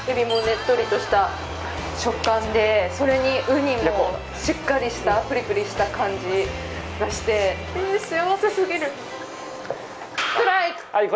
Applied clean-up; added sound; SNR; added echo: none; none; none; none.